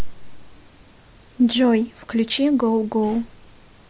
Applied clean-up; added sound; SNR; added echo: none; none; none; none.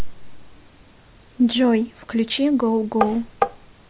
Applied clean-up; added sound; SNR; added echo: none; Tap; 2 dB; none.